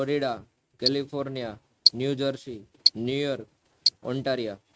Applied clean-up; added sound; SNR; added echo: neural mask model RNNoise.